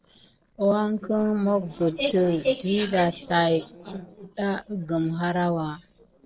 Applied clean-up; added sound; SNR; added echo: neural separator model SepFormer DNS4.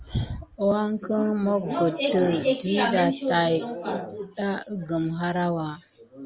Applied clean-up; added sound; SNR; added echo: none; none; none; none.